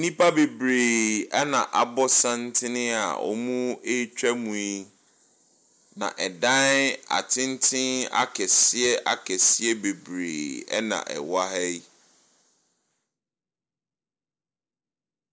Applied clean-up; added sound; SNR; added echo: none; none; none; none.